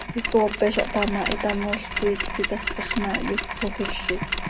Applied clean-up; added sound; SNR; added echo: none; Mechanisms; 3 dB; none.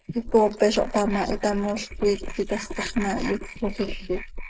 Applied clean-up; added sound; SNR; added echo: neural mask model Resemble Enhance denoiser.